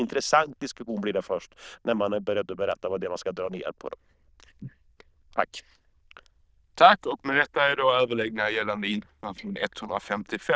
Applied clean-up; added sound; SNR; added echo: neural diffusion model UNIVERSE++.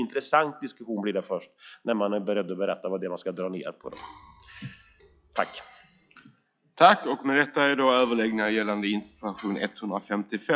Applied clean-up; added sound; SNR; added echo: classical method log-MMSE.